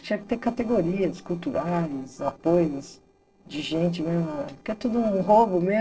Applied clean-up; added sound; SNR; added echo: neural separator model SepFormer DNS4.